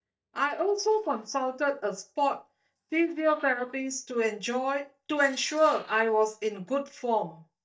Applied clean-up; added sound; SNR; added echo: neural mask model DeepFilterNet 3.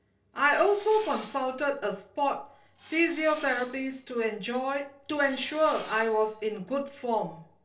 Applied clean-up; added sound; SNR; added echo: none; Tools; 16 dB; reverberation time 0.2 s.